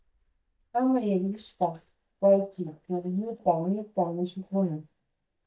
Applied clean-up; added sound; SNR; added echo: neural mask model DeepFilterNet 3.